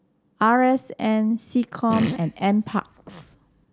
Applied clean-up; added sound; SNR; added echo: none; Fart; 10 dB; none.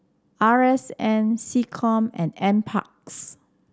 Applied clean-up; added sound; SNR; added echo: none; none; none; none.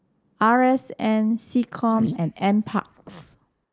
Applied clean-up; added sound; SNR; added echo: neural mask model Resemble Enhance denoiser.